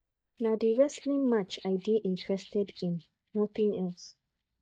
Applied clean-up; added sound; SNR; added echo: neural mask model DeepFilterNet 3.